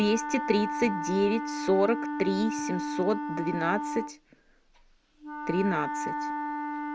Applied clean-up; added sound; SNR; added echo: none; Wind instrument, woodwind instrument; 4 dB; none.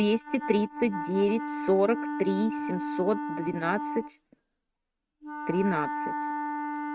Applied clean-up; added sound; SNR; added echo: neural mask model RNNoise.